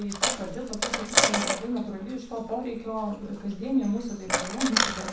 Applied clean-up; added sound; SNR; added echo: none; Coin (dropping); -1 dB; reverberation time 0.7 s.